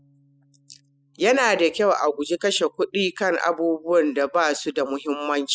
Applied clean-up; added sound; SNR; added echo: classical method spectral subtraction.